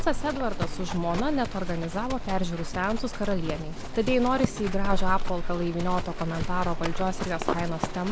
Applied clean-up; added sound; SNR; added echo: none; Livestock, farm animals, working animals; 0 dB; none.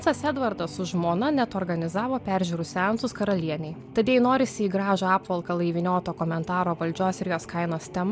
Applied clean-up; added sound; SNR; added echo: none; none; none; none.